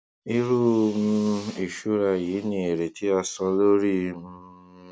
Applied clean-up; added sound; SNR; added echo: none; none; none; none.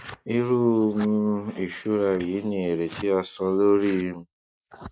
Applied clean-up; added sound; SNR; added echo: neural mask model Resemble Enhance denoiser.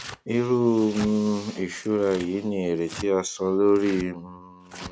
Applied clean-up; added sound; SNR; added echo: none; Tearing; 18 dB; none.